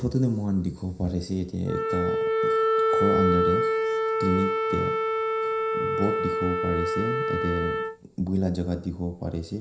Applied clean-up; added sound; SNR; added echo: none; Wind instrument, woodwind instrument; -2 dB; reverberation time 0.5 s.